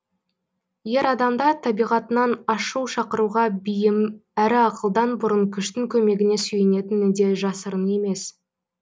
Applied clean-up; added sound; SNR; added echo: none; none; none; none.